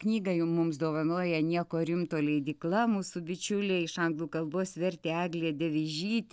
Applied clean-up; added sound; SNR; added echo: none; none; none; none.